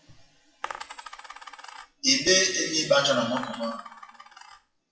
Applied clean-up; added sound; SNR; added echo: classical method WPE with log-MMSE.